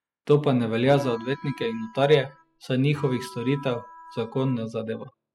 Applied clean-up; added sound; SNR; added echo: classical method spectral subtraction.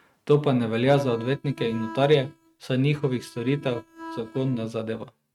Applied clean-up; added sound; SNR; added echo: neural mask model RNNoise.